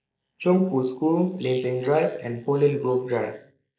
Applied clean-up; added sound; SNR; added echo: neural mask model Resemble Enhance denoiser.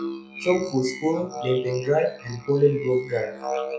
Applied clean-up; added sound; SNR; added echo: classical method log-MMSE.